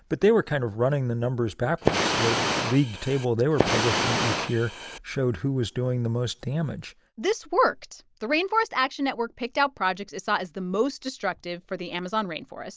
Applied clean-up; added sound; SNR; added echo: none; Fire; 0 dB; none.